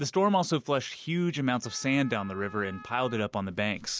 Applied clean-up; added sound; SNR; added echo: none; Wind instrument, woodwind instrument; 20 dB; none.